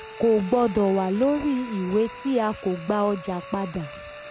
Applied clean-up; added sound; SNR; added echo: none; Frying (food) + Wind instrument, woodwind instrument; 14 dB; none.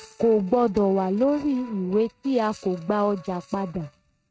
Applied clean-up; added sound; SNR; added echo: neural mask model RNNoise.